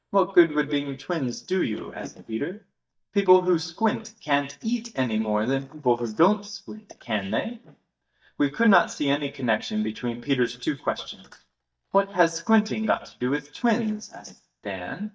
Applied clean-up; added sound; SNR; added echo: neural mask model DeepFilterNet 3.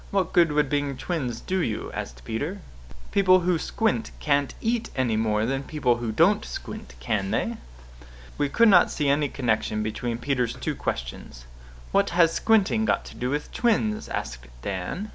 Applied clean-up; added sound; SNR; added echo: none; none; none; none.